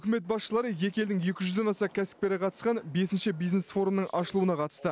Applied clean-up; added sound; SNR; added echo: none; none; none; none.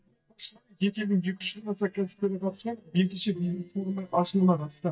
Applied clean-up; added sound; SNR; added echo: neural mask model DeepFilterNet 3.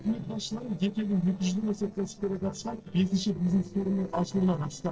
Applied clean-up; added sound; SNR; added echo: neural separator model SepFormer DNS4.